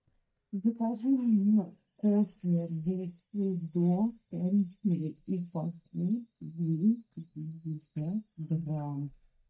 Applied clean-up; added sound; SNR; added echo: neural mask model DeepFilterNet 3.